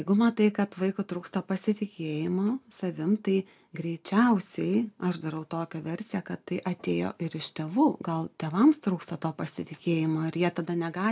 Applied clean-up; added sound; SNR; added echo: none; none; none; none.